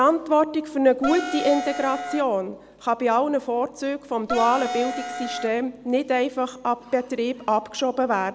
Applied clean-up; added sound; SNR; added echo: none; Wind instrument, woodwind instrument; 6 dB; none.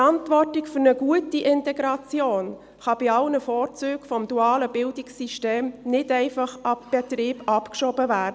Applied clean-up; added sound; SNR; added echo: none; none; none; none.